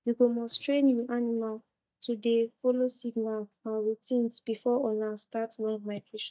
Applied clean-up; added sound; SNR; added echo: neural mask model DeepFilterNet 3.